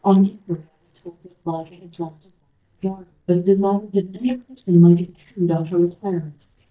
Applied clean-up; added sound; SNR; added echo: neural mask model DeepFilterNet 3.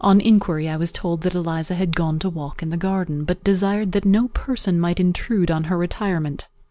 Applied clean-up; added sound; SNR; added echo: none; none; none; none.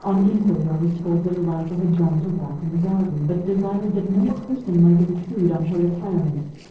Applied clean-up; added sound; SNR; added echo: neural separator model SepFormer DNS4.